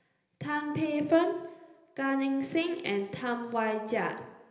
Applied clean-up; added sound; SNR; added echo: none; none; none; reverberation time 1.4 s.